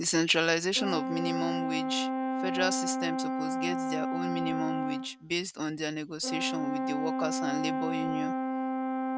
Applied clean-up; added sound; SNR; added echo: none; Brass instrument; -1 dB; none.